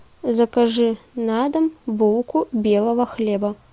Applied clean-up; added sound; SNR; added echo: none; none; none; none.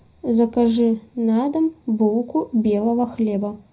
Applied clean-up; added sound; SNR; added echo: none; none; none; reverberation time 0.4 s.